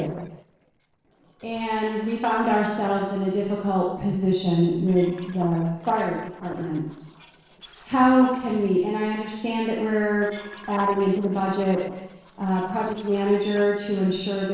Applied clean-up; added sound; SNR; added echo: neural separator model SepFormer DNS4.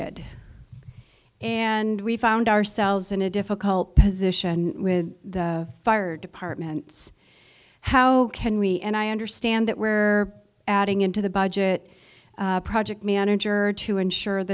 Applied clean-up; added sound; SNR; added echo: none; none; none; none.